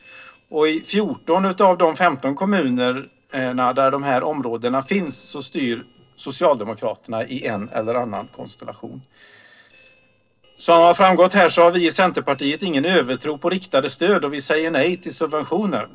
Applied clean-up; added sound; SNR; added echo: neural separator model SepFormer DNS4.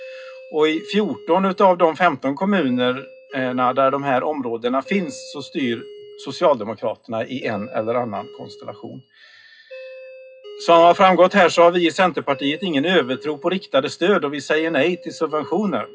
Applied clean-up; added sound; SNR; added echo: classical method WPE with log-MMSE.